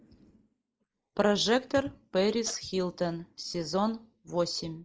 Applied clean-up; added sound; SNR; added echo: neural mask model Resemble Enhance denoiser.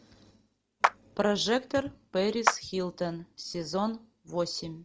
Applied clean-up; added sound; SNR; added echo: none; Clapping; 2 dB; none.